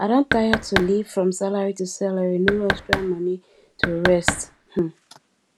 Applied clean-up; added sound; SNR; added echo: none; Knock; 4 dB; none.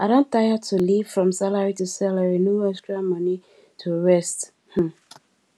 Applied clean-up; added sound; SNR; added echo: none; none; none; none.